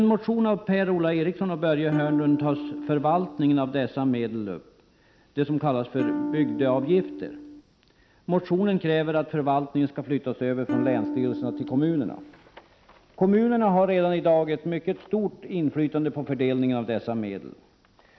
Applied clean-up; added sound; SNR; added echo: none; Electric guitar / Strum; 6 dB; none.